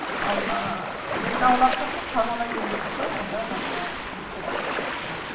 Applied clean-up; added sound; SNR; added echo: none; Ocean; 1 dB; reverberation time 0.4 s.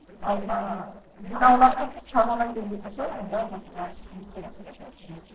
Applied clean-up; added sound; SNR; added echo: neural separator model SepFormer DNS4.